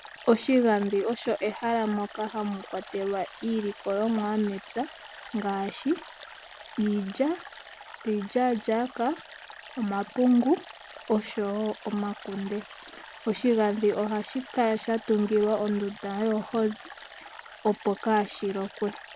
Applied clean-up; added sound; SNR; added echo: none; Stream; 17 dB; none.